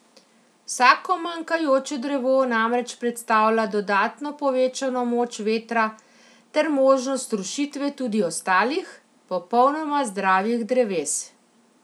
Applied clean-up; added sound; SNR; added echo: none; none; none; none.